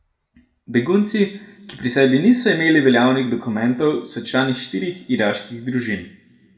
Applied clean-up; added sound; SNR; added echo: none; none; none; reverberation time 1.1 s.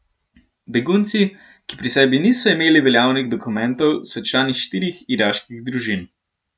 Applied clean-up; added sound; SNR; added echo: none; none; none; none.